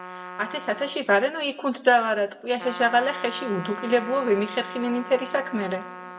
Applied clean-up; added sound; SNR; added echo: none; Trumpet; 13 dB; reverberation time 1.6 s.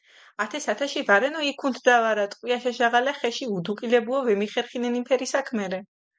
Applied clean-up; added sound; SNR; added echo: none; none; none; none.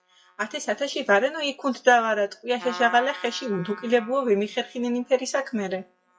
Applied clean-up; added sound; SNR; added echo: classical method WPE with log-MMSE.